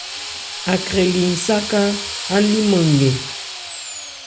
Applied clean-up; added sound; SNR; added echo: none; Drill; 8 dB; none.